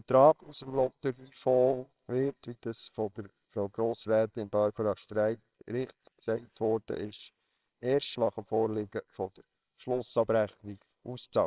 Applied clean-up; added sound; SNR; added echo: neural separator model SepFormer WHAMR!.